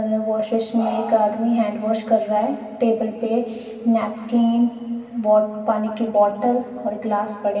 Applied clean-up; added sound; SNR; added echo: none; none; none; reverberation time 2.4 s.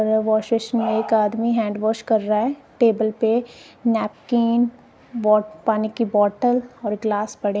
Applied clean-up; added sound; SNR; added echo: none; none; none; none.